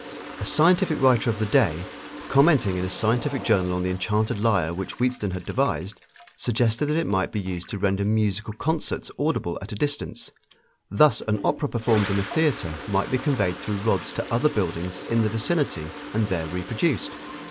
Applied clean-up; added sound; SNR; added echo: none; Toilet flush; 14 dB; none.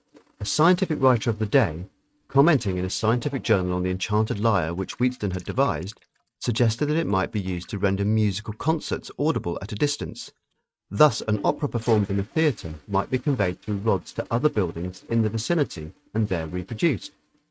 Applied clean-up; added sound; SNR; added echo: neural mask model RNNoise.